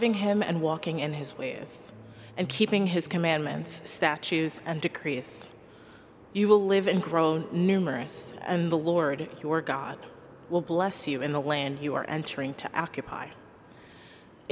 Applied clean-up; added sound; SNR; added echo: none; Electric guitar; 17 dB; none.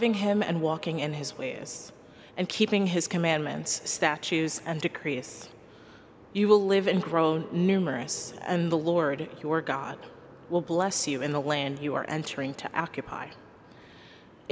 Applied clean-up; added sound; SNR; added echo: none; none; none; none.